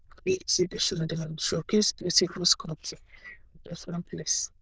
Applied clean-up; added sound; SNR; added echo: neural diffusion model UNIVERSE++.